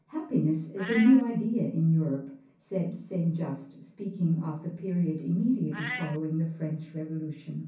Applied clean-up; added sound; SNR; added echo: none; Meow; 17 dB; reverberation time 0.6 s.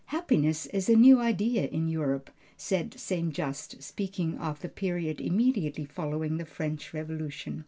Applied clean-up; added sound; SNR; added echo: none; none; none; none.